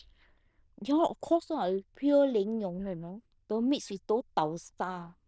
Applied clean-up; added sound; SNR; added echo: neural diffusion model UNIVERSE++.